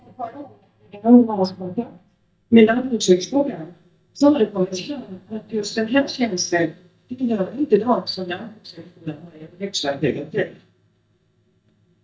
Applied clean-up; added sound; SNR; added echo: neural mask model DeepFilterNet 3.